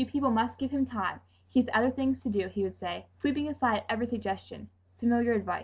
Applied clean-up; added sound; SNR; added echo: none; none; none; none.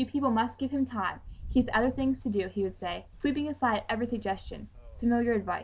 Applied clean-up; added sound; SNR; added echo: none; Rain; 16 dB; none.